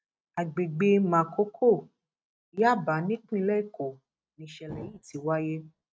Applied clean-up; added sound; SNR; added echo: neural mask model RNNoise.